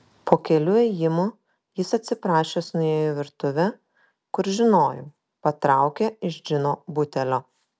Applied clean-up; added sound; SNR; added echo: none; none; none; none.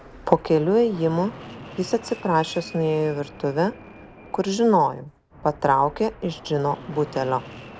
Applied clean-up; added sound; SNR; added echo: none; Fixed-wing aircraft, airplane; 18 dB; none.